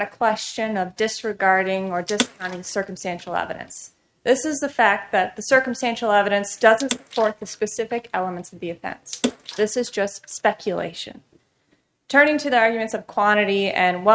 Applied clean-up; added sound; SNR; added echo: neural mask model RNNoise.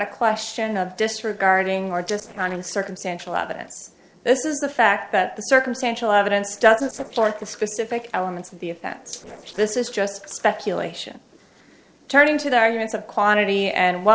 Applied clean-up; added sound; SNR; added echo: neural separator model SepFormer DNS4.